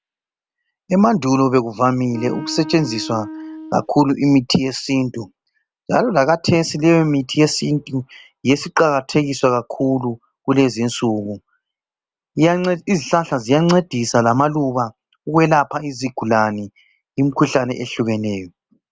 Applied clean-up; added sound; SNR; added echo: none; Wind instrument, woodwind instrument; 12 dB; none.